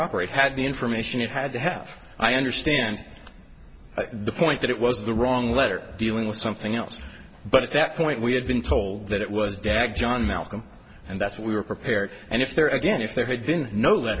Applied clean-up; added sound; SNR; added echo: none; none; none; none.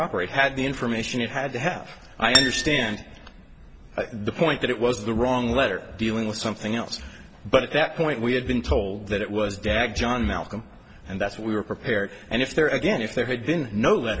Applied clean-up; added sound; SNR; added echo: none; Acoustic guitar; -2 dB; none.